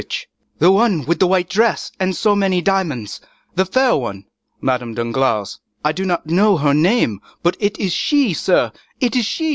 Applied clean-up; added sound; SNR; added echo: none; none; none; none.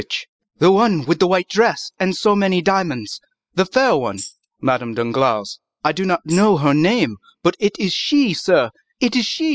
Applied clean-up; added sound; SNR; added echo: classical method spectral subtraction.